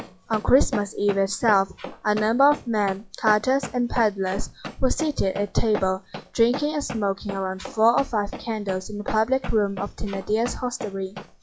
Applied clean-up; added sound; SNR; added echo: classical method log-MMSE.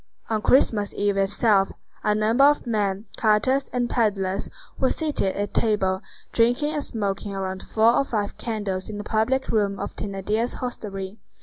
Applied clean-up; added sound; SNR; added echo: none; none; none; none.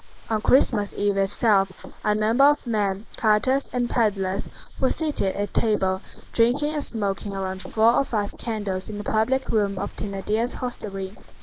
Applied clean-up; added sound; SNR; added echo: neural mask model Resemble Enhance denoiser.